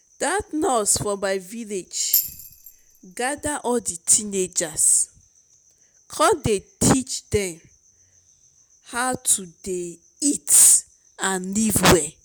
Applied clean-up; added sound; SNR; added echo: none; Tambourine; 5 dB; none.